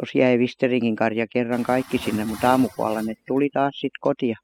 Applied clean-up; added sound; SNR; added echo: classical method spectral subtraction.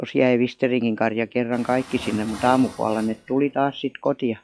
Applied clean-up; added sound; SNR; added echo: classical method log-MMSE.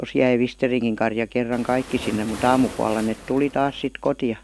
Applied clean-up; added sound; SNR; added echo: none; Waves, surf; 14 dB; none.